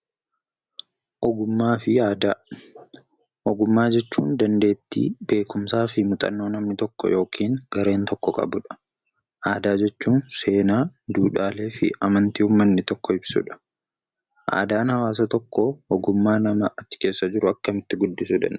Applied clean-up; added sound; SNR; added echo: none; none; none; none.